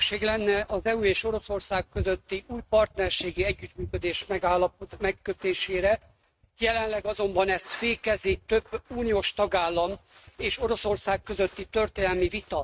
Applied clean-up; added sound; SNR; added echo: neural mask model RNNoise.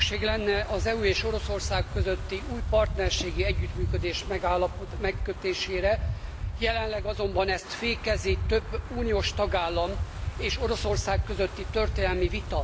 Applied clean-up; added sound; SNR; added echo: none; Wind; 2 dB; none.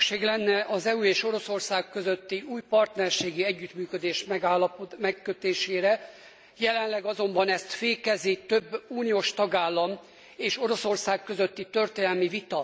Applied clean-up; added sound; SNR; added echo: none; none; none; none.